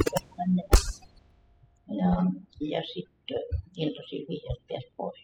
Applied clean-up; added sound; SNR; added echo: classical method spectral subtraction.